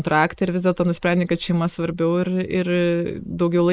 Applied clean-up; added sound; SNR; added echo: neural mask model Resemble Enhance denoiser.